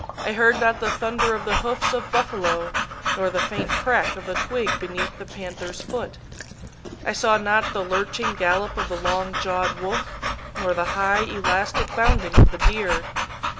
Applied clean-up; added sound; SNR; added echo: none; Dog / Breathing; -1 dB; none.